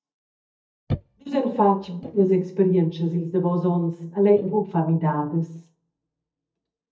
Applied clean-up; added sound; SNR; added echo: neural mask model DeepFilterNet 3.